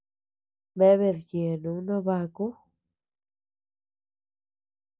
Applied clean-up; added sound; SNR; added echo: none; none; none; none.